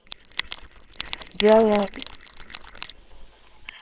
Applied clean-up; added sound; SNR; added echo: neural separator model SepFormer WHAMR!.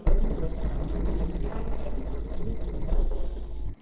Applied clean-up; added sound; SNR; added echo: neural separator model SepFormer DNS4.